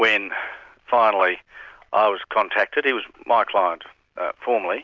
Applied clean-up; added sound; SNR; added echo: none; none; none; none.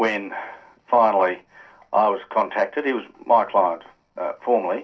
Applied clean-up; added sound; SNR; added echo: none; none; none; reverberation time 0.3 s.